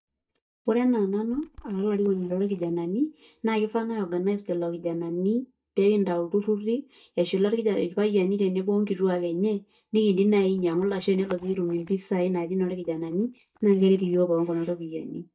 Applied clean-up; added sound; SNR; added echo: neural mask model DeepFilterNet 3.